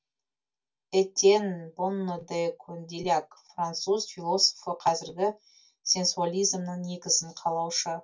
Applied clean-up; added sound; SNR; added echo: none; none; none; reverberation time 0.1 s.